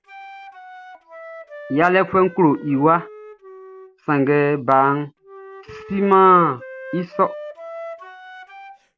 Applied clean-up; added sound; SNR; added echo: none; Wind instrument, woodwind instrument; 18 dB; none.